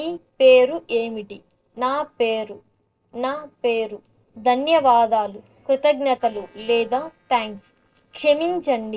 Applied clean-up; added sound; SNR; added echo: neural separator model SepFormer DNS4.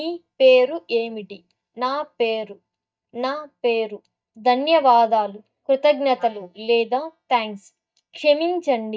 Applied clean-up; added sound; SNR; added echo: neural mask model DeepFilterNet 3.